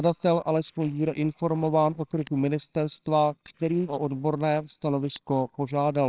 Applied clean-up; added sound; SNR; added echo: neural separator model SepFormer WHAMR!.